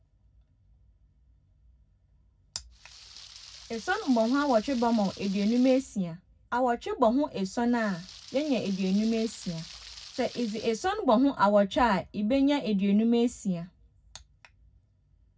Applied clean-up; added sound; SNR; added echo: none; Rain; 18 dB; reverberation time 0.4 s.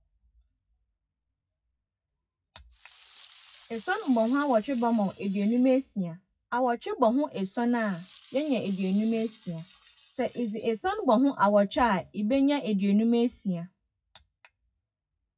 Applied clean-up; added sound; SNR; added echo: classical method WPE with log-MMSE.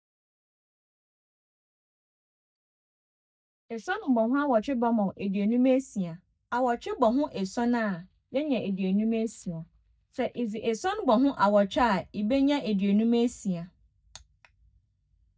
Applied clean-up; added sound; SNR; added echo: neural mask model DeepFilterNet 3.